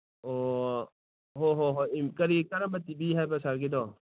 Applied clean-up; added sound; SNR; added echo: none; none; none; none.